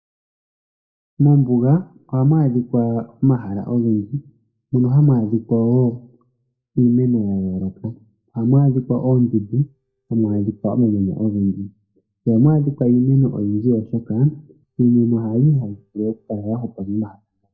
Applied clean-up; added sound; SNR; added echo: neural mask model DeepFilterNet 3.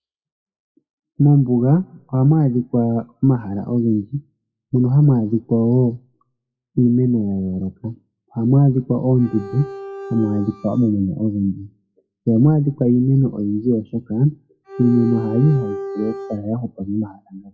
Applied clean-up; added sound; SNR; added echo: classical method WPE with log-MMSE.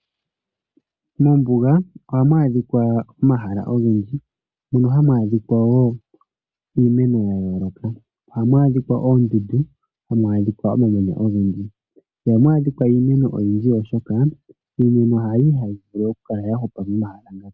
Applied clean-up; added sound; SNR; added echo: none; none; none; none.